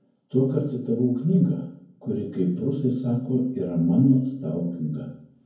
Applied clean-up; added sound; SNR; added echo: none; none; none; reverberation time 0.9 s.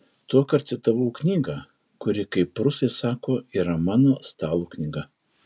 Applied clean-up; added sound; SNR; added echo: none; none; none; none.